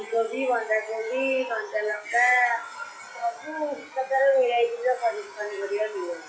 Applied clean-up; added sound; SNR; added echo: classical method WPE with log-MMSE.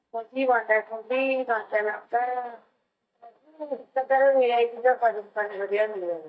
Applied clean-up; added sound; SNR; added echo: neural mask model DeepFilterNet 3.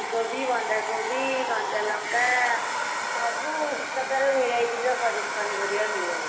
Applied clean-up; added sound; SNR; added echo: none; Domestic sounds, home sounds; 2 dB; reverberation time 1.0 s.